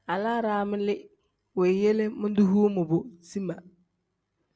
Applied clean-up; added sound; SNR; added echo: none; none; none; none.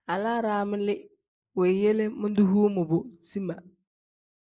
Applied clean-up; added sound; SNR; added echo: neural mask model Resemble Enhance denoiser.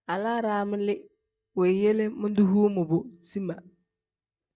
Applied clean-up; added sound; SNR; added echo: neural mask model DeepFilterNet 3.